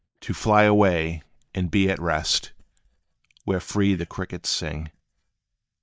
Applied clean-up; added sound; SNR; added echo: neural mask model DeepFilterNet 3.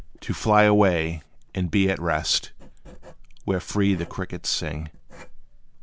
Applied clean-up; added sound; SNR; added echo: none; Writing; 16 dB; none.